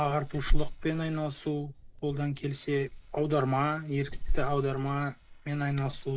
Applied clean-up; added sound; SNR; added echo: neural mask model Resemble Enhance denoiser.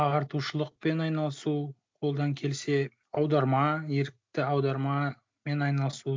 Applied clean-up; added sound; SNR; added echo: none; none; none; none.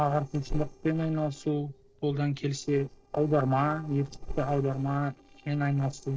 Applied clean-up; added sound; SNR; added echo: neural separator model SepFormer DNS4.